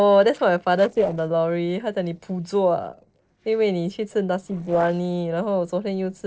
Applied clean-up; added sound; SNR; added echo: neural separator model SepFormer DNS4.